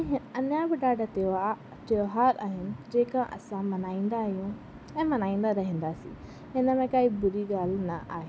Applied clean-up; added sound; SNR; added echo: none; none; none; none.